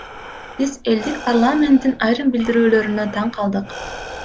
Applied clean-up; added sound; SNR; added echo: none; Breathing; 15 dB; none.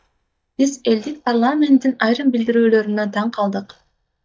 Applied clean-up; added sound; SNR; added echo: neural mask model DeepFilterNet 3.